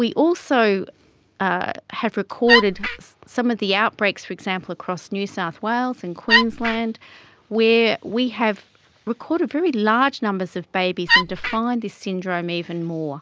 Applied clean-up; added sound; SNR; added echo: none; Wood; -3 dB; none.